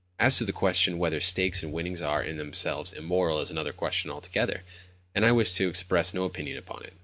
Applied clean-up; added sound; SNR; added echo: none; none; none; none.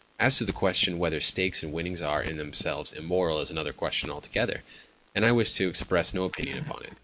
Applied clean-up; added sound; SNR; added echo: neural mask model Resemble Enhance denoiser.